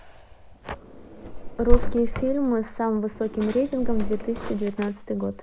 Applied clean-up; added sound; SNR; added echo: none; Drawer open or close; 0 dB; none.